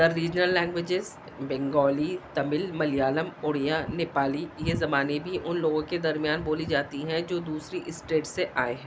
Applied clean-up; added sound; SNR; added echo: none; none; none; none.